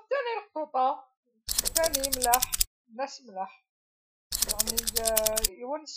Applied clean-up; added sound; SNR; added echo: classical method Wiener filter.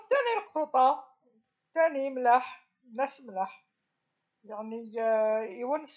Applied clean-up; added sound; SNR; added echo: none; none; none; none.